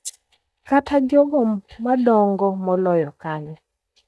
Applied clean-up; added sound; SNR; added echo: neural mask model DeepFilterNet 3.